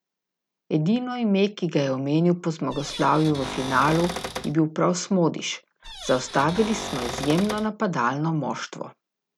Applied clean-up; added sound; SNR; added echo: none; Cupboard open or close / Door; 9 dB; none.